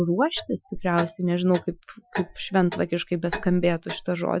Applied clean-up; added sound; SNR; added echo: classical method Wiener filter.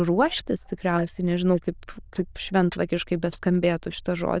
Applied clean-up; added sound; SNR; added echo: neural diffusion model UNIVERSE++.